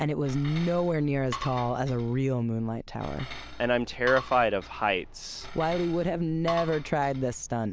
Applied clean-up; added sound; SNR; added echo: none; Cutlery, silverware / Dishes, pots, and pans; 13 dB; none.